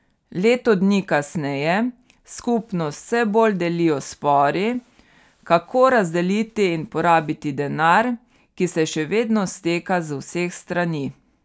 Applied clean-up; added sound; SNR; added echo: none; none; none; none.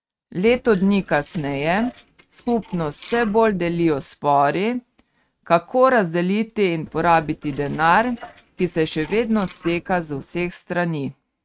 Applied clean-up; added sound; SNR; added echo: neural mask model RNNoise.